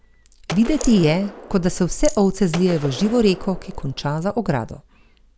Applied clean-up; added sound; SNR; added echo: none; Gunshot, gunfire + Rattle; 15 dB; none.